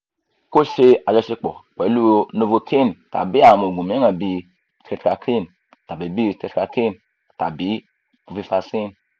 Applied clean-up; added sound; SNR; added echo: none; none; none; none.